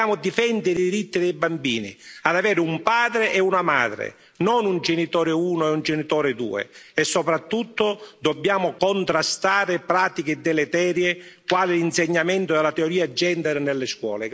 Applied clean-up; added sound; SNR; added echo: none; none; none; none.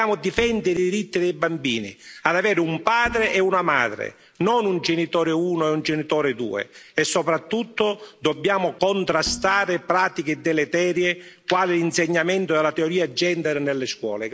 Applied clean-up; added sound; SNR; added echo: none; Bowed string instrument; 18 dB; none.